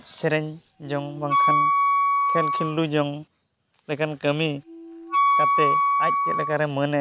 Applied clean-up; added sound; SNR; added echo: none; Wind instrument, woodwind instrument; -5 dB; none.